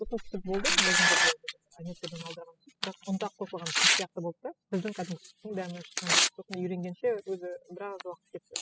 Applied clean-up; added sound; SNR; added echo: classical method spectral subtraction.